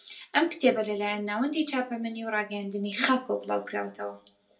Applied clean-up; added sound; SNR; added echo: none; none; none; reverberation time 0.2 s.